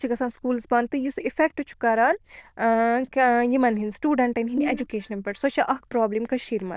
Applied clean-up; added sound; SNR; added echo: neural diffusion model UNIVERSE++.